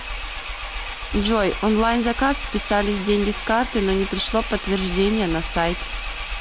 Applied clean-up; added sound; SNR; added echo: none; Engine; 6 dB; none.